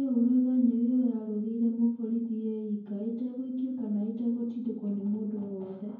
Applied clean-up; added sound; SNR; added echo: none; none; none; reverberation time 0.9 s.